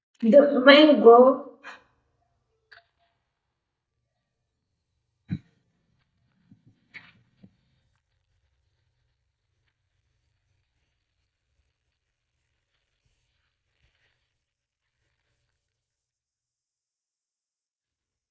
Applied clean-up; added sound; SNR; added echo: neural mask model DeepFilterNet 3.